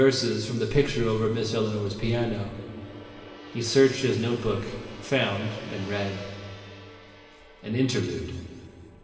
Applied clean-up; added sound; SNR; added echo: none; Gong; 18 dB; reverberation time 2.3 s.